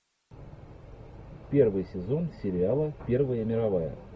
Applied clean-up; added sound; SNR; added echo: none; none; none; none.